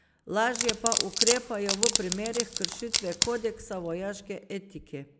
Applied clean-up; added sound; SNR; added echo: none; Wood; -2 dB; none.